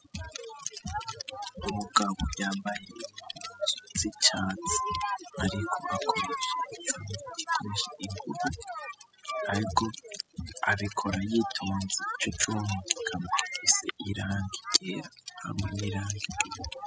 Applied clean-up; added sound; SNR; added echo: classical method spectral subtraction.